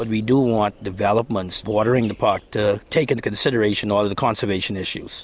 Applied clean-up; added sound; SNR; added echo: none; none; none; none.